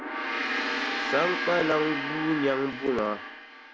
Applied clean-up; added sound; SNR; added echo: none; Gong; 2 dB; none.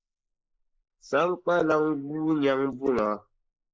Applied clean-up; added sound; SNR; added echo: neural mask model Resemble Enhance denoiser.